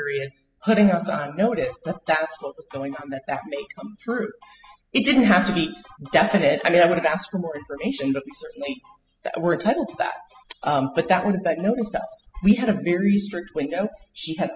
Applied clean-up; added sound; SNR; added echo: classical method spectral subtraction.